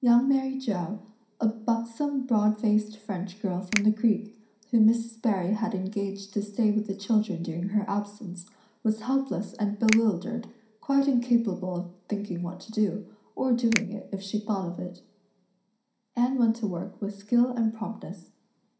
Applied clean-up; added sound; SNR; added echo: none; Finger snapping; 13 dB; reverberation time 0.5 s.